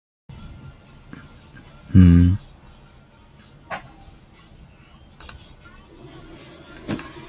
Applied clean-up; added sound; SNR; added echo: none; none; none; none.